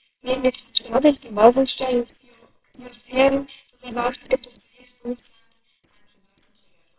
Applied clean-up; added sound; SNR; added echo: neural separator model SepFormer WHAMR!.